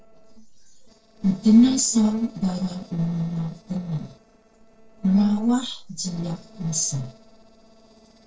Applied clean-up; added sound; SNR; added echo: neural separator model SepFormer DNS4.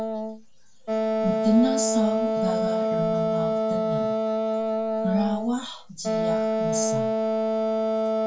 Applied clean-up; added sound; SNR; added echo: none; Wind instrument, woodwind instrument; -4 dB; reverberation time 0.2 s.